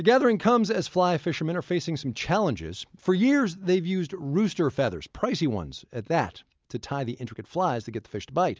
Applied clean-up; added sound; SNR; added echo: none; none; none; none.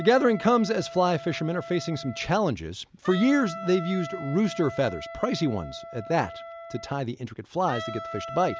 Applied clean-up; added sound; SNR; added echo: none; Wind instrument, woodwind instrument; 13 dB; none.